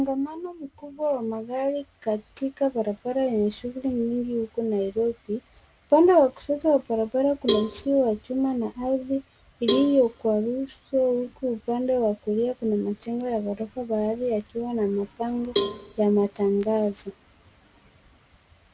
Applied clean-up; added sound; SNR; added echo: none; Cowbell; 6 dB; none.